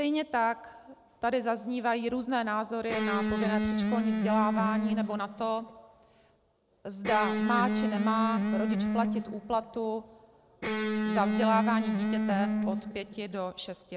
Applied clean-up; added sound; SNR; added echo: none; Electric guitar; -2 dB; none.